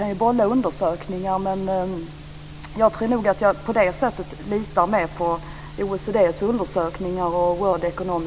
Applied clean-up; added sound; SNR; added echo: none; none; none; none.